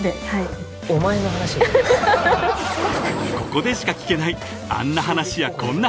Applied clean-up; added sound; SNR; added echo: none; none; none; none.